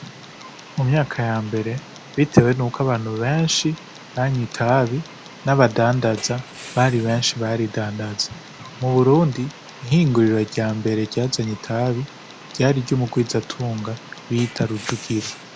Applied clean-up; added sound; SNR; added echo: none; Glass / Engine / Car + Tick; 18 dB; none.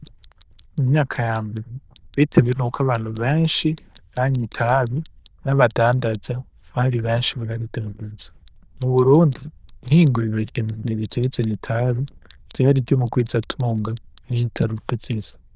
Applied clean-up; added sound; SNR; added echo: neural diffusion model UNIVERSE++.